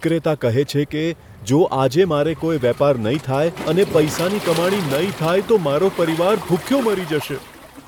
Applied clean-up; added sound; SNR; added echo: none; Waves, surf; 14 dB; none.